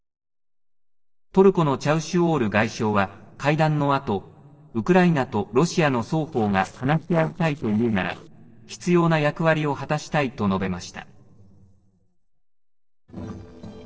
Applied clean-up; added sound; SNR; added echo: neural separator model SepFormer DNS4.